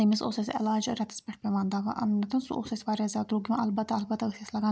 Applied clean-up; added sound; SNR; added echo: none; none; none; none.